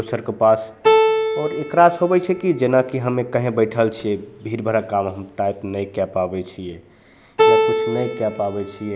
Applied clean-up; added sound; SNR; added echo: none; Keyboard (musical); 2 dB; none.